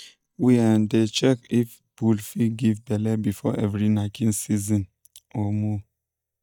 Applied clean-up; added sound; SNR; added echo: neural mask model DeepFilterNet 3.